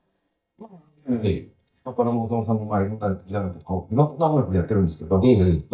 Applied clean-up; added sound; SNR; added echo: neural mask model DeepFilterNet 3.